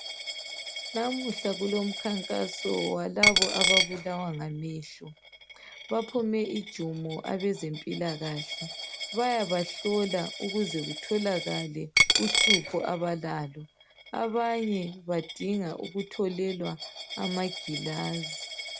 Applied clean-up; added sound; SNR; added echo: none; Coin (dropping); 1 dB; none.